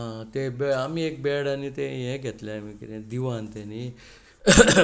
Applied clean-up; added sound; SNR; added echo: none; none; none; none.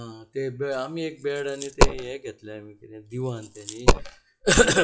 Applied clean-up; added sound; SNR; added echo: classical method WPE with log-MMSE.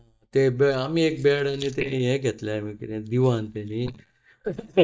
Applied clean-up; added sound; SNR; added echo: neural mask model DeepFilterNet 3.